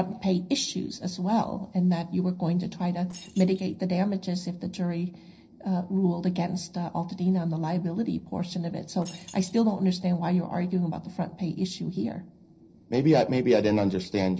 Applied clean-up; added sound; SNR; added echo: neural separator model SepFormer DNS4.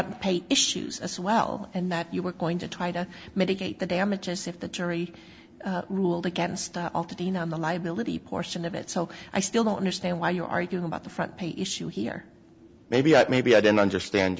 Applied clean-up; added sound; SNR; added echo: none; none; none; none.